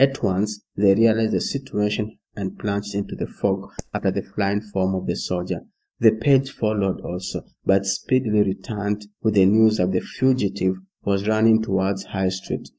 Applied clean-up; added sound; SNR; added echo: neural mask model DeepFilterNet 3.